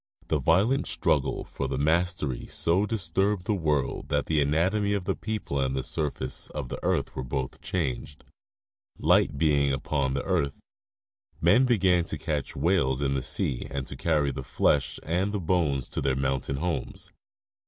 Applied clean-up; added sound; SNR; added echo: none; none; none; none.